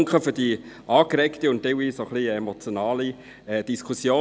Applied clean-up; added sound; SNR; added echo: none; none; none; none.